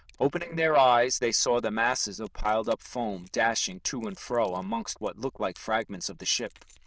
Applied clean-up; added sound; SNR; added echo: neural diffusion model UNIVERSE++.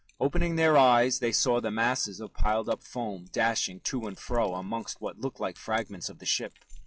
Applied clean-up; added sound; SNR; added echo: classical method log-MMSE.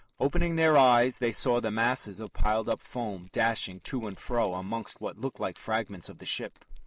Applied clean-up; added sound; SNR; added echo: neural mask model Resemble Enhance denoiser.